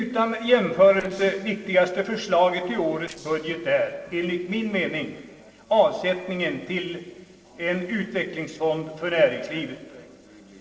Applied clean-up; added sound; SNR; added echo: neural separator model SepFormer DNS4.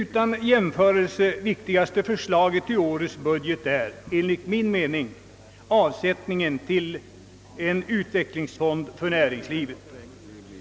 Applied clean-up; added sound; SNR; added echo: none; none; none; none.